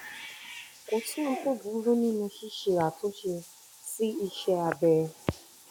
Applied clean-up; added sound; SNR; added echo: none; Bathtub (filling or washing) / Cat; 16 dB; none.